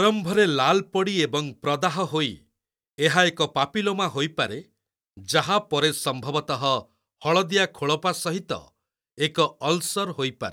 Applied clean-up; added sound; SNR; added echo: none; none; none; none.